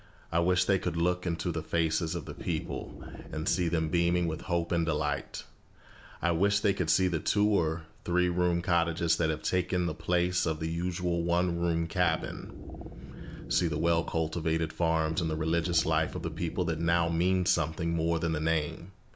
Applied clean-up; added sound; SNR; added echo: none; Wind instrument, woodwind instrument; 11 dB; none.